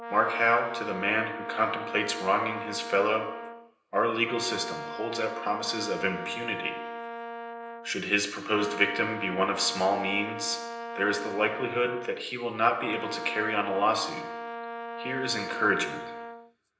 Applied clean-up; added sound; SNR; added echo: none; Brass instrument; 9 dB; reverberation time 0.9 s.